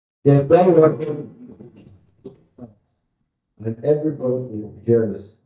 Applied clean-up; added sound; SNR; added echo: neural mask model DeepFilterNet 3.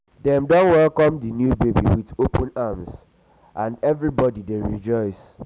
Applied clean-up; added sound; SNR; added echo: none; none; none; none.